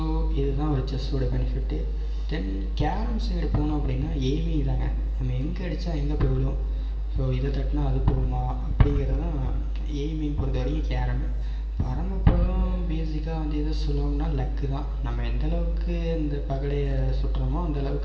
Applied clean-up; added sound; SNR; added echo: none; Bass drum; 19 dB; reverberation time 1.4 s.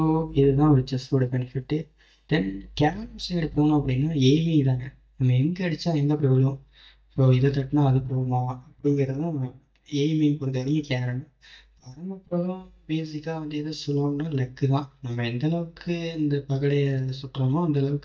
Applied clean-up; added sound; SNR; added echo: neural mask model DeepFilterNet 3.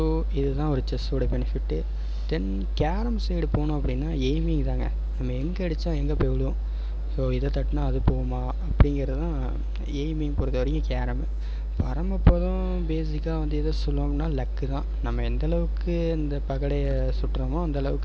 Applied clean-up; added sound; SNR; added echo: none; none; none; none.